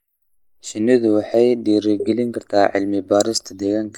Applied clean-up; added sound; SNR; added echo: neural mask model Resemble Enhance denoiser.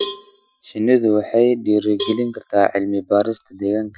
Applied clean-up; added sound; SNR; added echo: classical method Wiener filter.